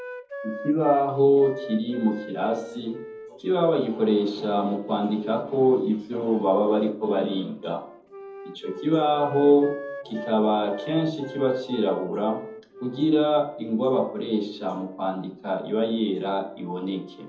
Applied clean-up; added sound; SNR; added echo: none; Wind instrument, woodwind instrument; 17 dB; reverberation time 0.6 s.